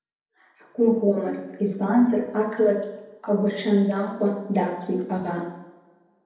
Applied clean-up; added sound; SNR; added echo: none; none; none; reverberation time 0.9 s.